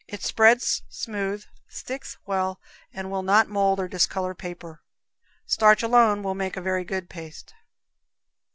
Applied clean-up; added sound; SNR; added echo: none; none; none; none.